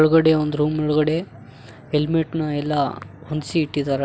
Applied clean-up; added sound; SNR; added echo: none; none; none; none.